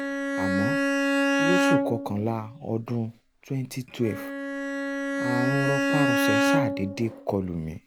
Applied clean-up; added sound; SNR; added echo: none; Bowed string instrument; -4 dB; none.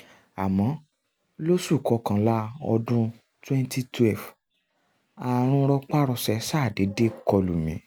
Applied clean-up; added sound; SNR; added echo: none; none; none; none.